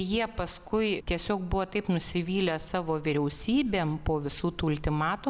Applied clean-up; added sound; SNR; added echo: none; none; none; none.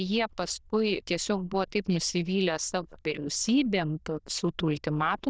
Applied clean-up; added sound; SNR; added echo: neural diffusion model UNIVERSE++.